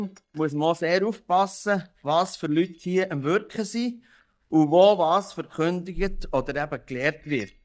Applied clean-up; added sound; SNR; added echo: neural mask model DeepFilterNet 3.